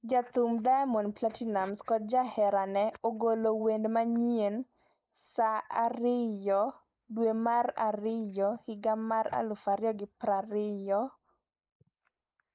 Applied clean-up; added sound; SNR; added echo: neural mask model Resemble Enhance denoiser.